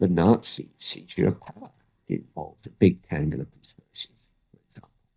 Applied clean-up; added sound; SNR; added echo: neural mask model DeepFilterNet 3.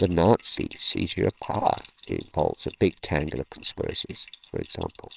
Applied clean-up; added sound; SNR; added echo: neural separator model SepFormer WHAMR!.